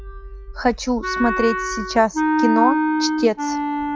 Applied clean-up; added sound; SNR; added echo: classical method log-MMSE.